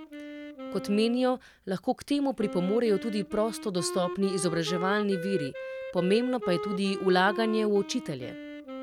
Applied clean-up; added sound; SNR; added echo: none; Wind instrument, woodwind instrument; 9 dB; none.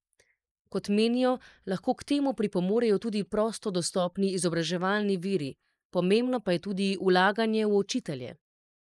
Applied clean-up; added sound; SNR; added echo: neural mask model Resemble Enhance denoiser.